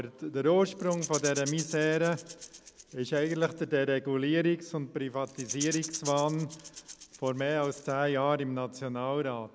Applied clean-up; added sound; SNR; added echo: none; Rattle / Rattle (instrument); 13 dB; none.